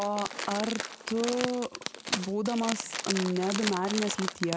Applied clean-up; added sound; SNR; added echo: none; Crumpling, crinkling; 5 dB; none.